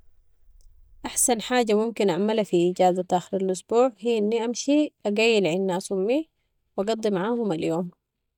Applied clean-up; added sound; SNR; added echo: neural mask model DeepFilterNet 3.